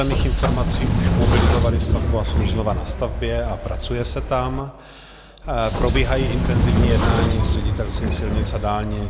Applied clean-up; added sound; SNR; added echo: none; Sliding door / Train; -4 dB; none.